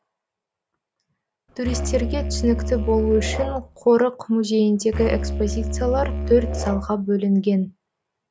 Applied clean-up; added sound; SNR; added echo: none; Musical instrument; 3 dB; none.